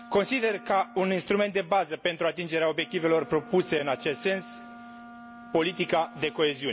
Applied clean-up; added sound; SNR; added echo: none; Wind instrument, woodwind instrument; 19 dB; none.